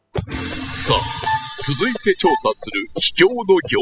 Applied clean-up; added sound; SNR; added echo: classical method spectral subtraction.